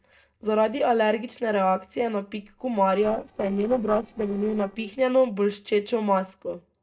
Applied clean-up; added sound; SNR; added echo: neural separator model SepFormer DNS4.